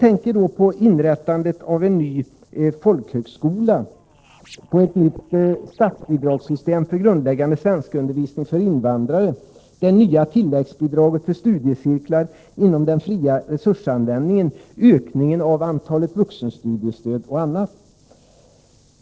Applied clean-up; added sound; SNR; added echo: neural separator model SepFormer DNS4.